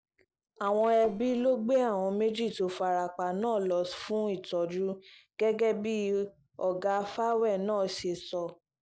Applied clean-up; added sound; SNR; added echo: neural separator model SepFormer DNS4.